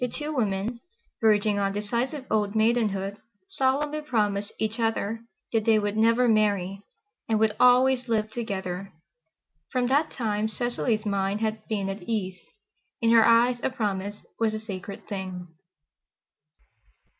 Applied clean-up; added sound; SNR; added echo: none; none; none; none.